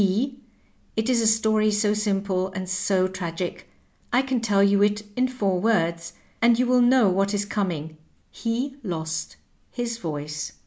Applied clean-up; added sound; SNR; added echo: none; none; none; none.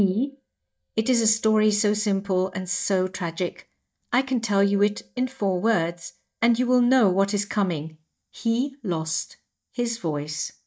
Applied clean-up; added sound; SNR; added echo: neural mask model DeepFilterNet 3.